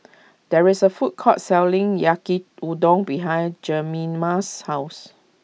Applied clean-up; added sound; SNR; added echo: none; none; none; none.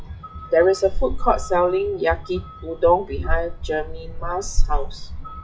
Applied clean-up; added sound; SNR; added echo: classical method WPE with log-MMSE.